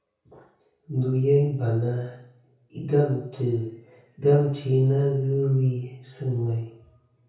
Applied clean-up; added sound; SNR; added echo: none; none; none; reverberation time 0.6 s.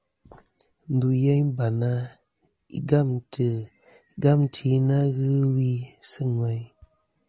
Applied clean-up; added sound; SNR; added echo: none; none; none; none.